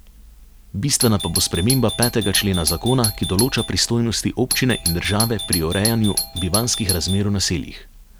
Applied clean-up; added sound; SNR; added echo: none; Doorbell; 6 dB; none.